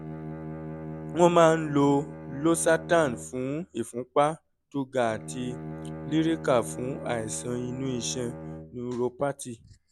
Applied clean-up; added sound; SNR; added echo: none; Bowed string instrument; 12 dB; none.